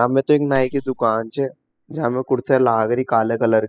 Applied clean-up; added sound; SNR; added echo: classical method spectral subtraction.